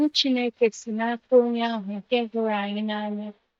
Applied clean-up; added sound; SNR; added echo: neural mask model DeepFilterNet 3.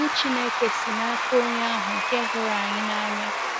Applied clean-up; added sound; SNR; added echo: none; Applause / Crowd / Cheering; -1 dB; none.